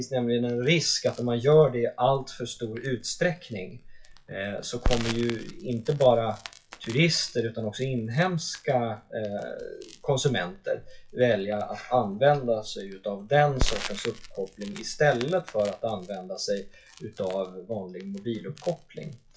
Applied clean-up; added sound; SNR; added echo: classical method WPE with log-MMSE.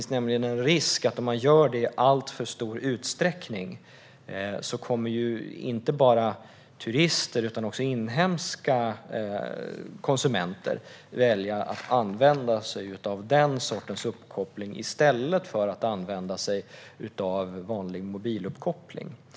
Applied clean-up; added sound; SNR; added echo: none; none; none; none.